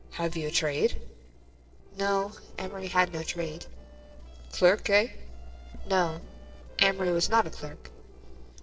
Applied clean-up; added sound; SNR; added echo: neural separator model SepFormer DNS4.